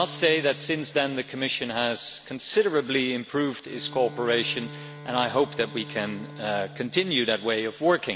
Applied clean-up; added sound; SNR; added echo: none; Bowed string instrument; 18 dB; none.